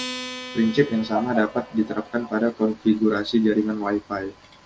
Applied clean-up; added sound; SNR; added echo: none; Acoustic guitar; 17 dB; none.